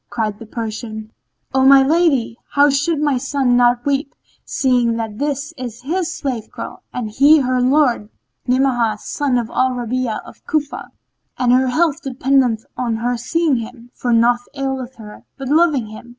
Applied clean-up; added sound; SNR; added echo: none; none; none; none.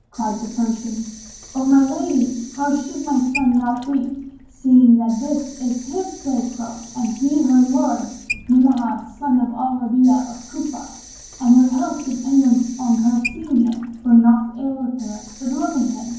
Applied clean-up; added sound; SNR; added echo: none; Sink (filling or washing) / Water tap, faucet; 19 dB; reverberation time 0.9 s.